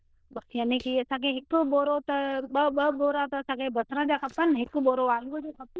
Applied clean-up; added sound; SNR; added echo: neural diffusion model UNIVERSE++.